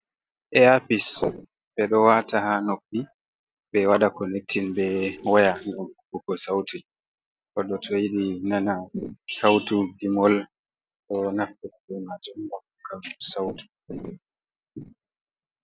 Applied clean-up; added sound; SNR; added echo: neural separator model SepFormer DNS4.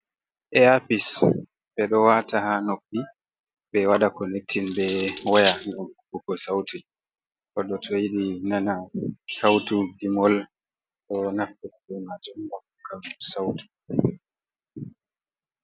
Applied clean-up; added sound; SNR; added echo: none; Cutlery, silverware; 8 dB; none.